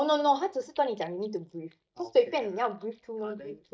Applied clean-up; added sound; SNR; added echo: neural mask model DeepFilterNet 3.